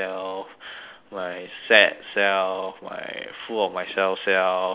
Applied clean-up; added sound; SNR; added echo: none; none; none; none.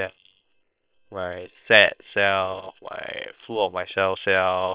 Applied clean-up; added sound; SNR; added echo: neural separator model SepFormer WHAM!.